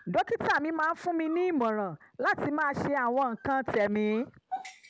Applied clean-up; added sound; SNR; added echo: none; Dog; 20 dB; none.